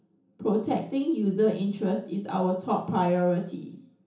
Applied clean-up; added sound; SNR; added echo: none; none; none; reverberation time 0.7 s.